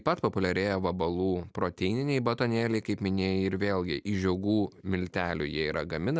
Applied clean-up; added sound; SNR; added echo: none; none; none; none.